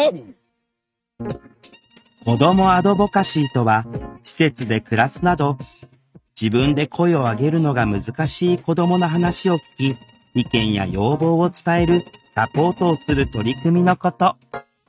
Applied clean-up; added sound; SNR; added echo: neural mask model RNNoise.